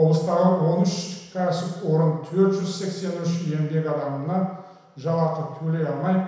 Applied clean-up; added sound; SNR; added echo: none; none; none; reverberation time 1.0 s.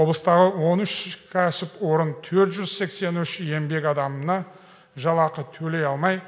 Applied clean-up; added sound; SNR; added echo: none; none; none; none.